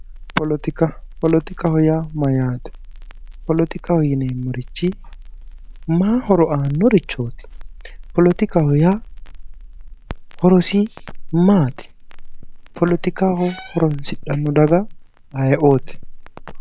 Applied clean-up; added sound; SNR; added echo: none; Crackle; 13 dB; none.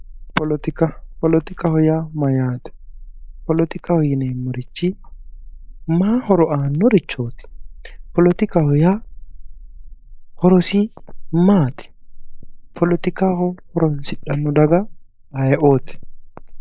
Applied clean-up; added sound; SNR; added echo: neural mask model Resemble Enhance denoiser.